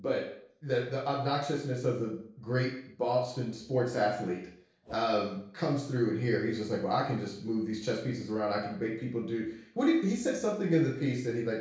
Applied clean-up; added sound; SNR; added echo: neural separator model SepFormer DNS4.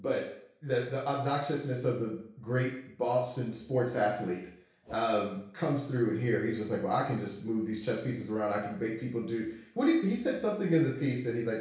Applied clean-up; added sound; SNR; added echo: none; Whoosh, swoosh, swish; 20 dB; reverberation time 0.6 s.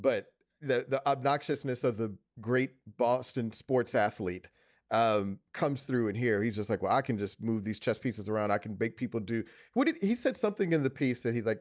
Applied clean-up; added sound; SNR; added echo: none; none; none; none.